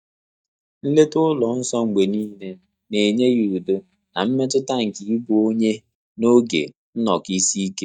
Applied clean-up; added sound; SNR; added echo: neural mask model DeepFilterNet 3.